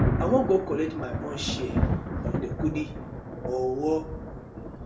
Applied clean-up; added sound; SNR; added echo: none; Thunder; 1 dB; reverberation time 0.3 s.